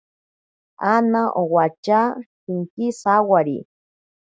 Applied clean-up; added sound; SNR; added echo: none; none; none; none.